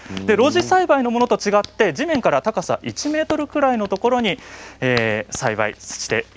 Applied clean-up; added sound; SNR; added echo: none; Hands; 19 dB; none.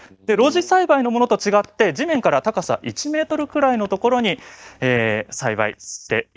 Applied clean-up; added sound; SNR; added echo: neural mask model DeepFilterNet 3.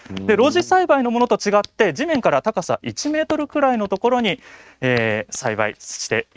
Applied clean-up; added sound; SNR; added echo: neural mask model RNNoise.